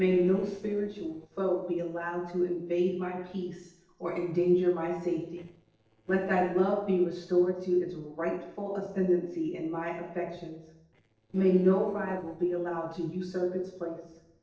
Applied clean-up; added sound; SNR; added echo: neural separator model SepFormer DNS4.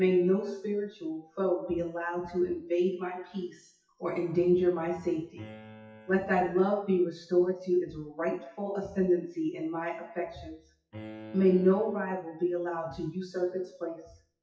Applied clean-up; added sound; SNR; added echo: classical method WPE with log-MMSE.